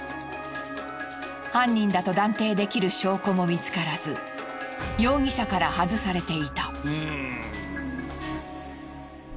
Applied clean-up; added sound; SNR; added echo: none; Bowed string instrument; 17 dB; none.